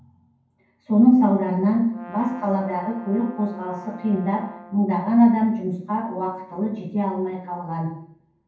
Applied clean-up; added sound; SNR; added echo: none; Brass instrument; 19 dB; reverberation time 0.9 s.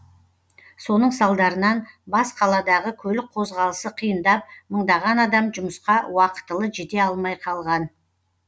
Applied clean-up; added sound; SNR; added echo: none; none; none; none.